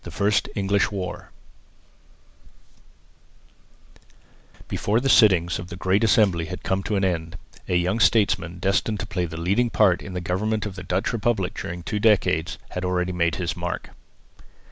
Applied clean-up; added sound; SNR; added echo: none; none; none; none.